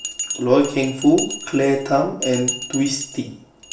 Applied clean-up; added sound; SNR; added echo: none; Bell; 10 dB; reverberation time 0.4 s.